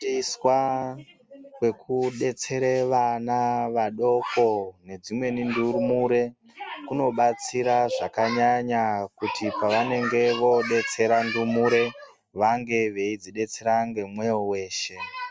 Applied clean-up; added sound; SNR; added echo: none; none; none; none.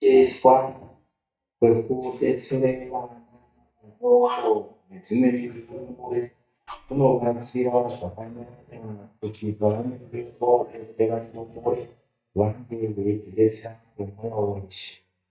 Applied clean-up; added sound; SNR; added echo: neural mask model DeepFilterNet 3.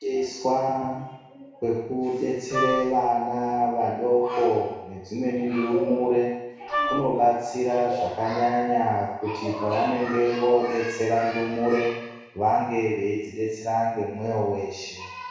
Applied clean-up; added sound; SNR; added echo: none; Wind instrument, woodwind instrument; 4 dB; reverberation time 1.1 s.